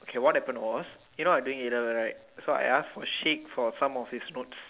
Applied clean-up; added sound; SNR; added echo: none; none; none; none.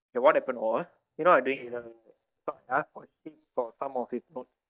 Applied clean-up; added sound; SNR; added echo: neural mask model DeepFilterNet 3.